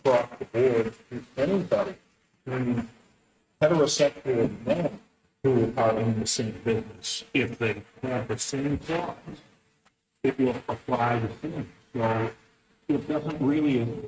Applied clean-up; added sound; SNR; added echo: neural mask model RNNoise.